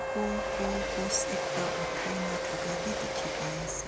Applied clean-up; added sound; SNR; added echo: none; Wind instrument, woodwind instrument + Train; -4 dB; none.